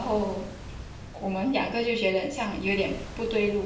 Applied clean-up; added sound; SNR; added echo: none; Waves, surf; 15 dB; reverberation time 0.7 s.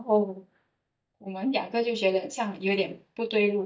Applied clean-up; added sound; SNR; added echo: neural mask model DeepFilterNet 3.